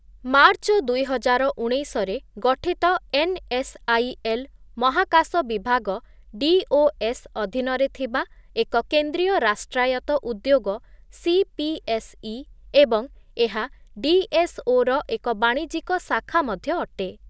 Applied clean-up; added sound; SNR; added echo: none; none; none; none.